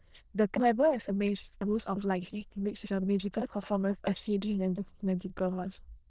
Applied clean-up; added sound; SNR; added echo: neural diffusion model UNIVERSE++.